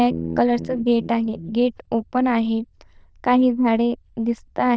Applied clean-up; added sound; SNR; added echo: neural diffusion model UNIVERSE++.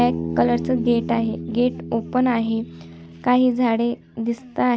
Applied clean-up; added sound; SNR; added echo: none; Bass guitar; 10 dB; none.